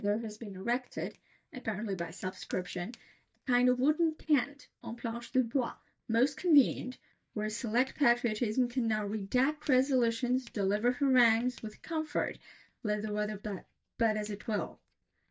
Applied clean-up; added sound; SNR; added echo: neural mask model DeepFilterNet 3.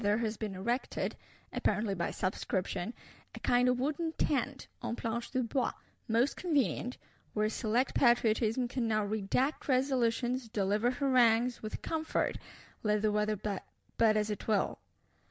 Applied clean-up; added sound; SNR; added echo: none; none; none; none.